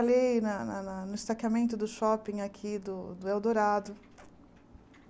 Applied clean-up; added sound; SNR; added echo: none; none; none; none.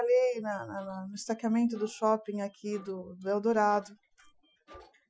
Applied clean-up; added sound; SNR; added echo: classical method Wiener filter.